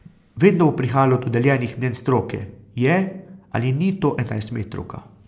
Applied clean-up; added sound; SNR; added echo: none; none; none; none.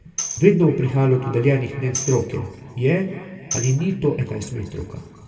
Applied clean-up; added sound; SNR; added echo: none; Tambourine; 13 dB; reverberation time 2.4 s.